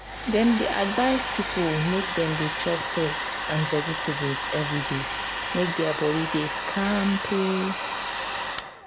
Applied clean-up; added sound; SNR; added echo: none; Domestic sounds, home sounds; 3 dB; none.